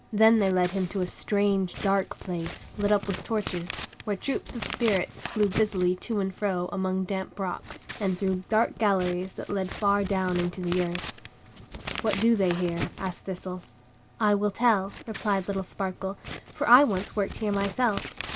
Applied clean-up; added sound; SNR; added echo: none; Scissors; 13 dB; none.